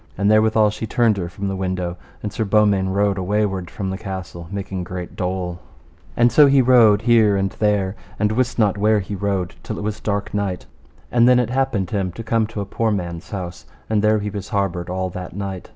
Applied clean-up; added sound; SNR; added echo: none; none; none; none.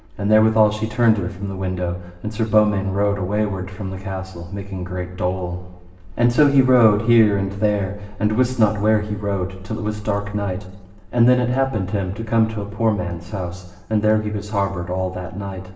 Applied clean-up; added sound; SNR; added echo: none; none; none; reverberation time 1.0 s.